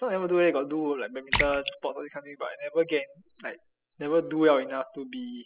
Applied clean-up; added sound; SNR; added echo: classical method spectral subtraction.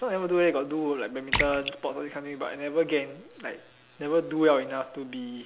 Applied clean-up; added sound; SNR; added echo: none; Splash, splatter; 7 dB; none.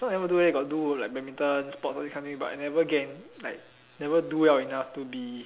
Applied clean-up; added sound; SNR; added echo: none; none; none; none.